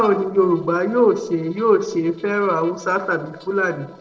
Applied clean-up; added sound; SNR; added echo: neural separator model SepFormer DNS4.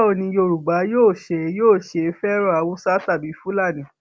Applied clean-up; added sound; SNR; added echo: none; none; none; none.